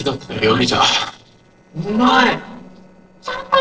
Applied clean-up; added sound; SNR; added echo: neural separator model SepFormer DNS4.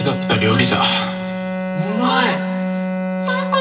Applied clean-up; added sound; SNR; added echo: none; Bowed string instrument; 2 dB; reverberation time 2.8 s.